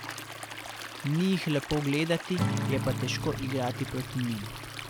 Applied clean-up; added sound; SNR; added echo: none; Acoustic guitar / Strum + Stream; 4 dB; none.